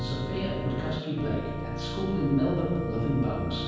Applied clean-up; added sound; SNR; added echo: none; Organ; 3 dB; reverberation time 1.2 s.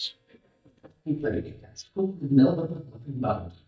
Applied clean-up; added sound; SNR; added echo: neural mask model DeepFilterNet 3.